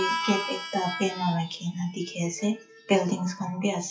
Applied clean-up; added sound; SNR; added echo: classical method WPE with log-MMSE.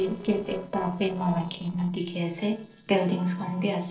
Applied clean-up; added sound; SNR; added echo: neural separator model SepFormer DNS4.